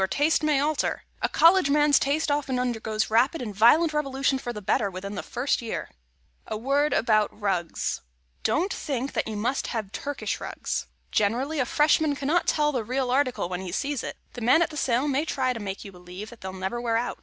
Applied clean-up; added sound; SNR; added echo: none; none; none; none.